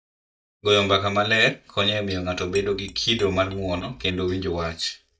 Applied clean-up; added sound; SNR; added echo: neural mask model DeepFilterNet 3.